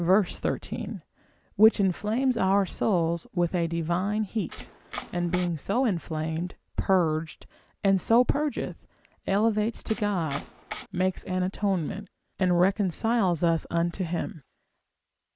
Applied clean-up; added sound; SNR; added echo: none; Domestic sounds, home sounds; 12 dB; none.